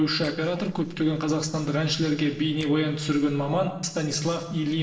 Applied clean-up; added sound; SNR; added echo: neural separator model SepFormer DNS4.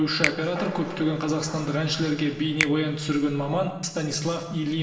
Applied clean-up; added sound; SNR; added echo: none; Finger snapping; 10 dB; reverberation time 1.3 s.